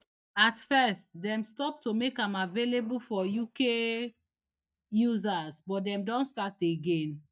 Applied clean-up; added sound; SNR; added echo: neural mask model DeepFilterNet 3.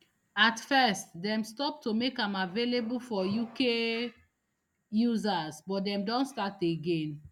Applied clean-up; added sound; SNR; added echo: none; none; none; none.